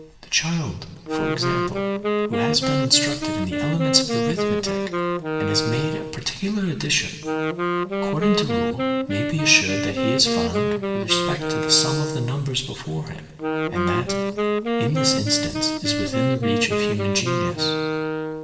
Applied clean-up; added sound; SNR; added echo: none; Wind instrument, woodwind instrument; -1 dB; reverberation time 1.1 s.